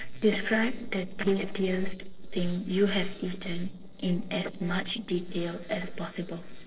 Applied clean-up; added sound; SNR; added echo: neural separator model SepFormer DNS4.